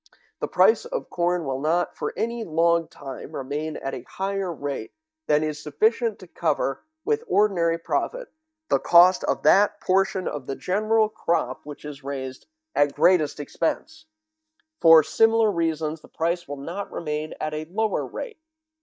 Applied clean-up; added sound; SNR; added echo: neural mask model DeepFilterNet 3.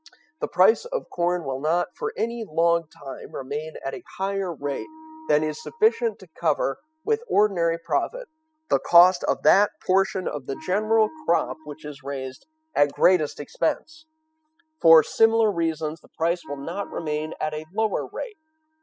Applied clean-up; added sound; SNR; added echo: classical method spectral subtraction.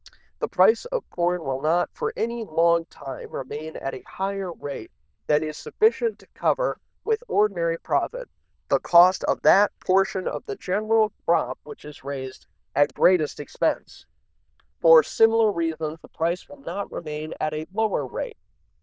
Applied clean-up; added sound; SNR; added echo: neural diffusion model UNIVERSE++.